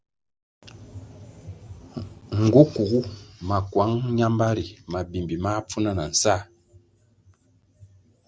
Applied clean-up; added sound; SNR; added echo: none; none; none; none.